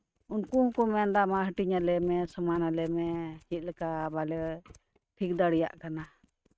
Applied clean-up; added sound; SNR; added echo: neural mask model RNNoise.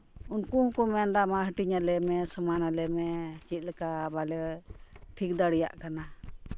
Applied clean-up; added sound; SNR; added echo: neural mask model Resemble Enhance denoiser.